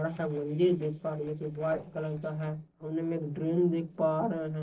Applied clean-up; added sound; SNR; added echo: neural separator model SepFormer DNS4.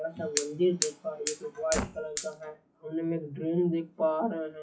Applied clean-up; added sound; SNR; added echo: classical method WPE with log-MMSE.